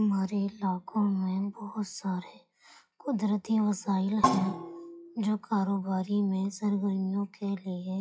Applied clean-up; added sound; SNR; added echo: classical method WPE with log-MMSE.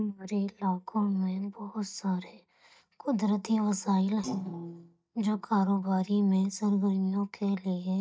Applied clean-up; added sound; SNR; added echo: neural mask model DeepFilterNet 3.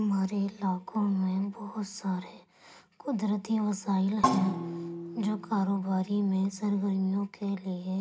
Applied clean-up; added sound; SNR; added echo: none; Percussion; 6 dB; reverberation time 0.3 s.